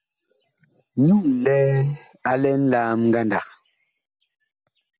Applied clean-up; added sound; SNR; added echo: none; none; none; none.